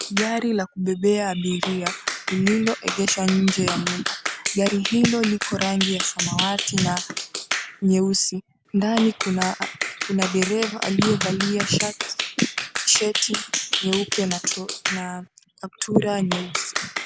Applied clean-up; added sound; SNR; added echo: none; Clapping; 5 dB; none.